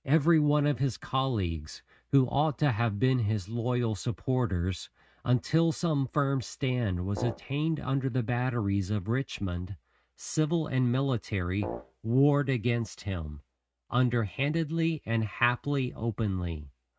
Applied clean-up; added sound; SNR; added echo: neural mask model RNNoise.